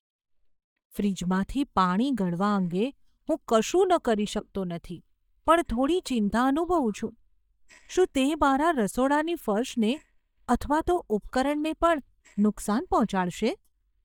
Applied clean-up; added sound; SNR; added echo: neural mask model DeepFilterNet 3.